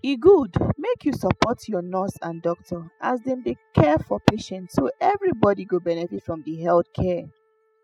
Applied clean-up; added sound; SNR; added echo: classical method spectral subtraction.